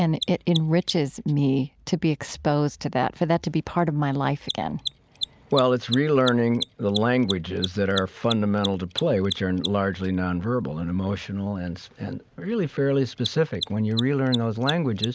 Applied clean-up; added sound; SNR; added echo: none; Mechanisms; 13 dB; none.